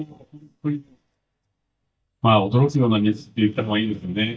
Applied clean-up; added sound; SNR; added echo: neural mask model DeepFilterNet 3.